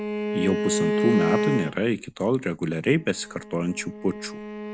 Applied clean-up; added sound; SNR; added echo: none; Bowed string instrument; 2 dB; none.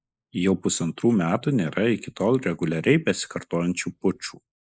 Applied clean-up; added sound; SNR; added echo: neural mask model Resemble Enhance denoiser.